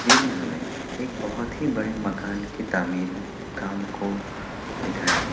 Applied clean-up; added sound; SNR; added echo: none; Traffic noise, roadway noise; 1 dB; reverberation time 0.8 s.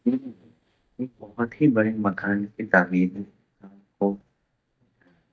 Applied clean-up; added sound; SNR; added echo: neural mask model DeepFilterNet 3.